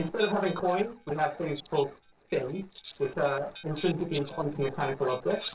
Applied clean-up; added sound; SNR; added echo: neural separator model SepFormer DNS4.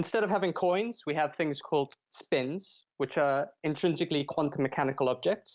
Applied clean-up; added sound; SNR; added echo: none; none; none; none.